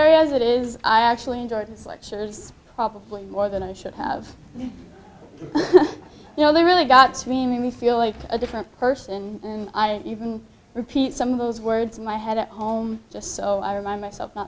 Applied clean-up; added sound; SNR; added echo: none; none; none; none.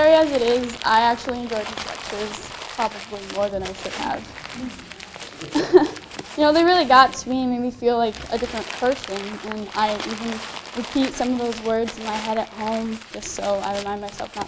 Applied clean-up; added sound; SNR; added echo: none; Crumpling, crinkling; 14 dB; none.